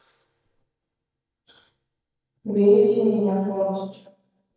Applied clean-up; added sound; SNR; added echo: neural mask model DeepFilterNet 3.